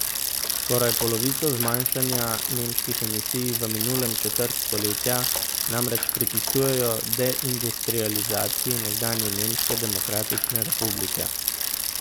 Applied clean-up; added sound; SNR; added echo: none; Bicycle; -3 dB; none.